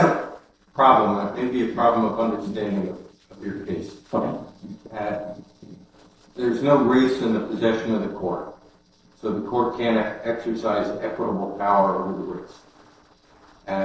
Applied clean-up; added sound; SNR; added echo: neural separator model SepFormer DNS4.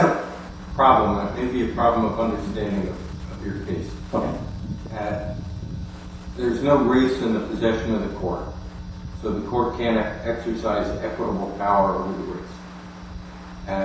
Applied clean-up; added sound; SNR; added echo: none; Wind; 11 dB; reverberation time 0.7 s.